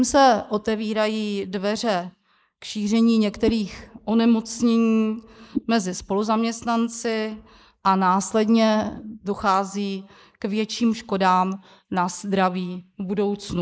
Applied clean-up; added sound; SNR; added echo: neural mask model Resemble Enhance denoiser.